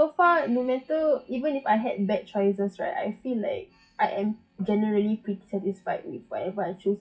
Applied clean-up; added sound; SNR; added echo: classical method WPE with log-MMSE.